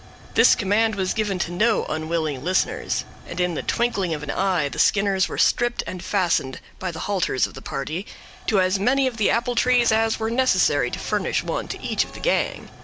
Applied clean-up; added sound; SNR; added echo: none; Tick / Hiss / Explosion / Fire + Harmonica; 20 dB; none.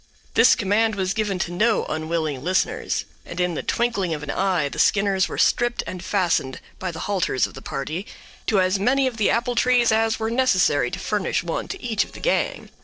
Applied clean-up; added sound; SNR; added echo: neural separator model SepFormer DNS4.